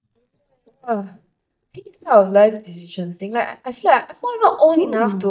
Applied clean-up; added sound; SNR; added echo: neural mask model DeepFilterNet 3.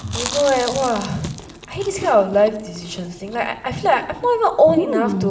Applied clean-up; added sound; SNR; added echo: none; Chewing, mastication; 9 dB; reverberation time 0.9 s.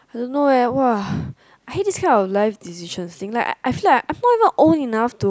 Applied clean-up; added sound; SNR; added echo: none; none; none; none.